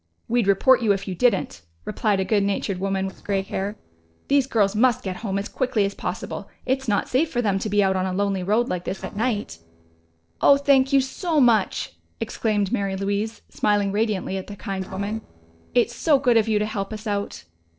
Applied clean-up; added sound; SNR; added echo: neural separator model SepFormer DNS4.